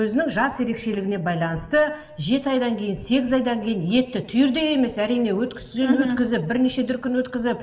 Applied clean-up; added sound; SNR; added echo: none; none; none; reverberation time 1.9 s.